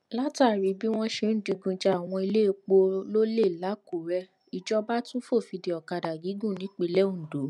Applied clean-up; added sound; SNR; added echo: none; none; none; none.